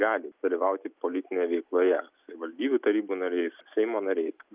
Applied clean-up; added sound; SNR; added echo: none; none; none; none.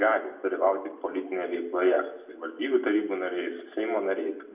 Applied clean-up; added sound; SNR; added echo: none; none; none; reverberation time 0.7 s.